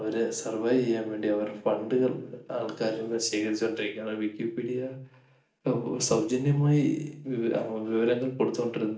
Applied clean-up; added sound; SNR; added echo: none; none; none; reverberation time 0.4 s.